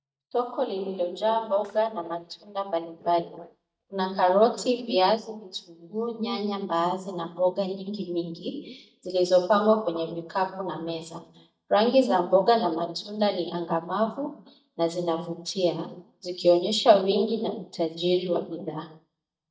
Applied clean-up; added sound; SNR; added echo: neural mask model DeepFilterNet 3.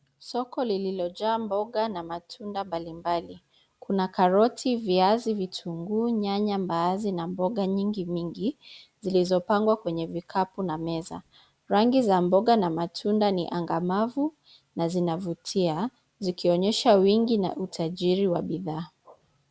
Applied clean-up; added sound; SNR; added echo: none; none; none; none.